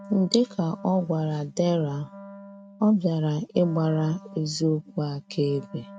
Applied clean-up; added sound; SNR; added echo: neural mask model RNNoise.